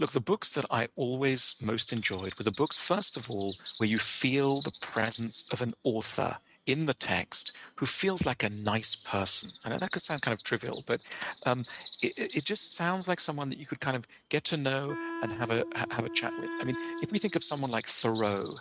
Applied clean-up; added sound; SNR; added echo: neural mask model RNNoise.